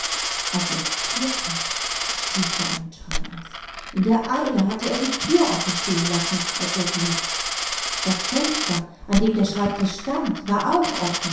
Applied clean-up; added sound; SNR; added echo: none; Coin (dropping); 2 dB; reverberation time 0.7 s.